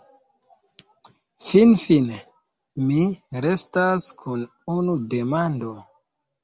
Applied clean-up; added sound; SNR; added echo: none; none; none; none.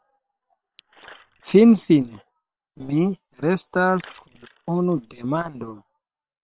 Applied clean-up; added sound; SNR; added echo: neural separator model SepFormer WHAM!.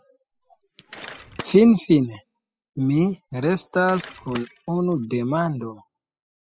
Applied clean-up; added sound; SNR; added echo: classical method spectral subtraction.